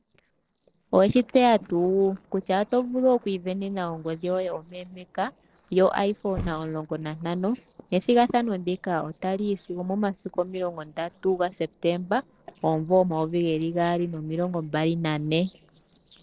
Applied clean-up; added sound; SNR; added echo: neural separator model SepFormer DNS4.